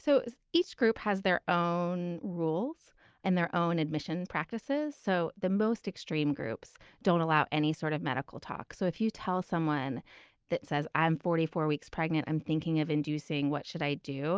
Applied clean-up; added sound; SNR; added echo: none; none; none; none.